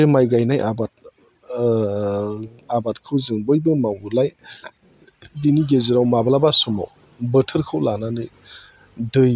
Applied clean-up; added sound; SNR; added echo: none; none; none; none.